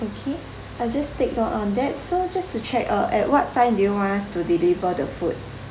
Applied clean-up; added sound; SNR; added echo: none; none; none; none.